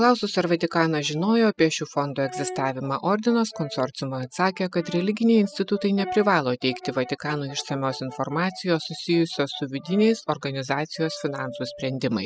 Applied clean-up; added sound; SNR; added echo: classical method spectral subtraction.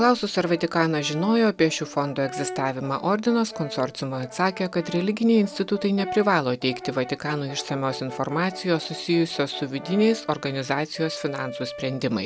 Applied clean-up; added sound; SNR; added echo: none; Brass instrument; 14 dB; none.